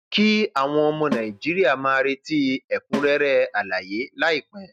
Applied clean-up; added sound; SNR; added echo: neural mask model RNNoise.